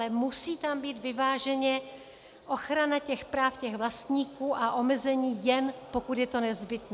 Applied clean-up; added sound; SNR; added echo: none; none; none; none.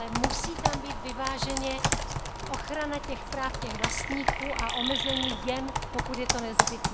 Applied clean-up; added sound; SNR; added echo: none; Chirp, tweet + Computer keyboard; -4 dB; none.